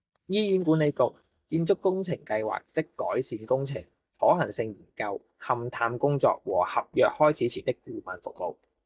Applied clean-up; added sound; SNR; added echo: neural mask model DeepFilterNet 3.